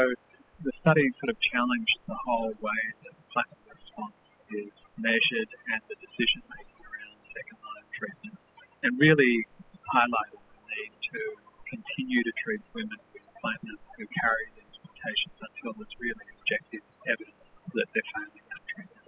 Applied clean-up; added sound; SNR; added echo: classical method spectral subtraction.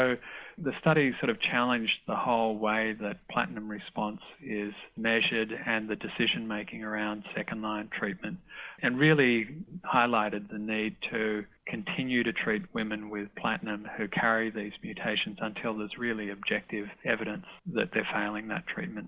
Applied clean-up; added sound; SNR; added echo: none; none; none; none.